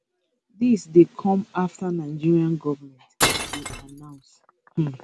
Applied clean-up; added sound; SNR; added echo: none; Glass; 2 dB; none.